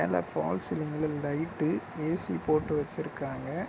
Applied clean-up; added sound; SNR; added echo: none; none; none; none.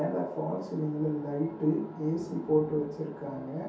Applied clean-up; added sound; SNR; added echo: none; none; none; reverberation time 0.6 s.